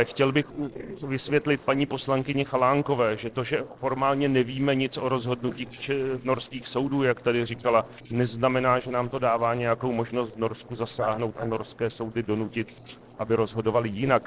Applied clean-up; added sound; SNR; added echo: neural separator model SepFormer DNS4.